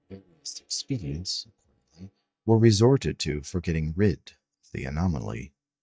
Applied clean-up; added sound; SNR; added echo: neural mask model DeepFilterNet 3.